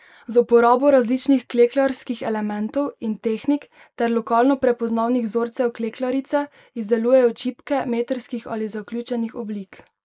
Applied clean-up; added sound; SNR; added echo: neural mask model Resemble Enhance denoiser.